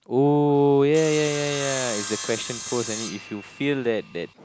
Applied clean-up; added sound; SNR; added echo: none; Sawing; 11 dB; none.